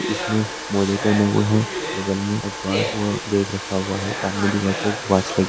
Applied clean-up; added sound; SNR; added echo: none; Domestic sounds, home sounds; 6 dB; none.